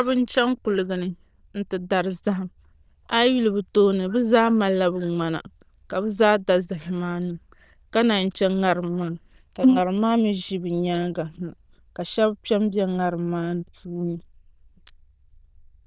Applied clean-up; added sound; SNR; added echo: neural diffusion model UNIVERSE++.